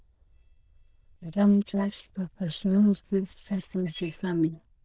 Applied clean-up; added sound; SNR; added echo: neural diffusion model UNIVERSE++.